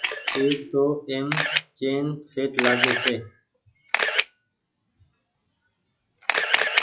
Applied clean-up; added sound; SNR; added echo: classical method log-MMSE.